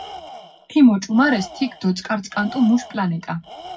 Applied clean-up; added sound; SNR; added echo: none; Tools; 18 dB; reverberation time 0.4 s.